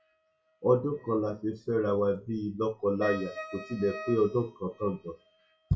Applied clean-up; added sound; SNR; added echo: classical method WPE with log-MMSE.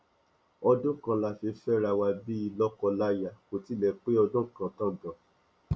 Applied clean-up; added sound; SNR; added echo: none; none; none; none.